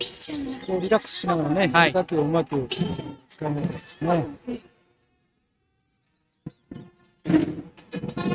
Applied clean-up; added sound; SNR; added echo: neural mask model RNNoise.